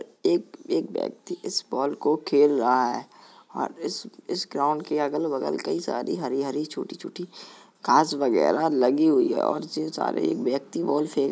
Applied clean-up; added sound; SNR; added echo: none; none; none; none.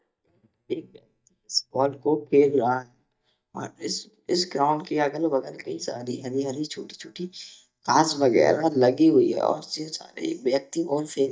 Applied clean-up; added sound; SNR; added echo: neural mask model DeepFilterNet 3.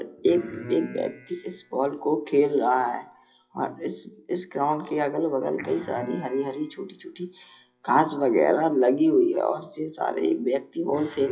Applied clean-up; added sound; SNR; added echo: classical method WPE with log-MMSE.